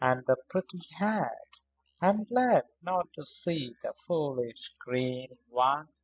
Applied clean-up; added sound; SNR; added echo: classical method spectral subtraction.